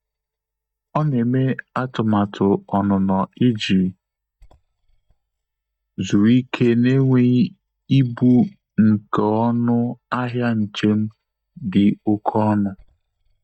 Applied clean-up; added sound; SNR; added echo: neural mask model DeepFilterNet 3.